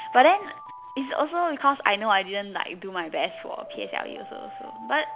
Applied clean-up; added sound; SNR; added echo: none; Alarm; 16 dB; none.